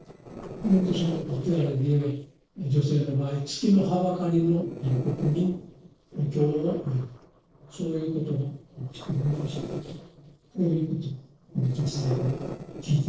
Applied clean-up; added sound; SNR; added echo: neural separator model SepFormer DNS4.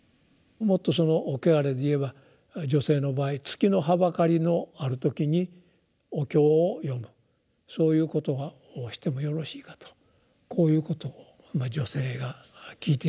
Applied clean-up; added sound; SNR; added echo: none; none; none; none.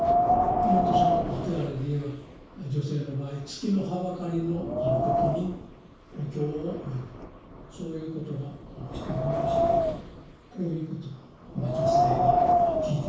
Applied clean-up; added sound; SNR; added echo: none; Wind; -4 dB; reverberation time 0.6 s.